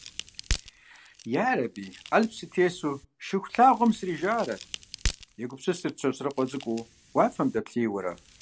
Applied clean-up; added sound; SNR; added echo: none; Crack; 12 dB; none.